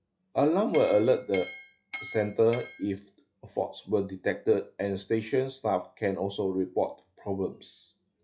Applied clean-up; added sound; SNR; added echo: classical method log-MMSE.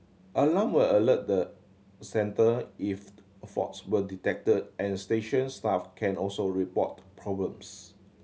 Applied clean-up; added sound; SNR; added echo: none; none; none; none.